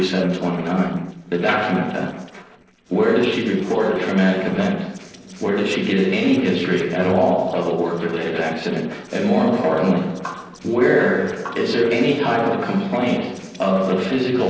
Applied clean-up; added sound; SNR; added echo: neural separator model SepFormer DNS4.